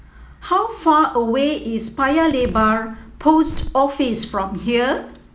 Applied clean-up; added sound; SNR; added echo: none; Zipper (clothing); 13 dB; none.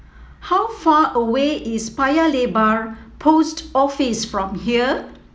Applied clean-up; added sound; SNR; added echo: none; none; none; none.